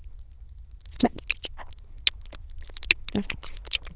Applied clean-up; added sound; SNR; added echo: neural diffusion model UNIVERSE++.